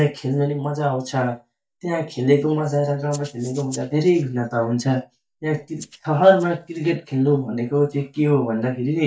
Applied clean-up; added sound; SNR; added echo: neural mask model DeepFilterNet 3.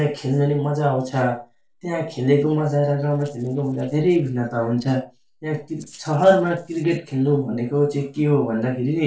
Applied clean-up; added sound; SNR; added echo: neural separator model SepFormer DNS4.